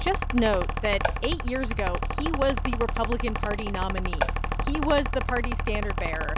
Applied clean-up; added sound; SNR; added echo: none; Mechanical fan + Marimba, xylophone; -2 dB; none.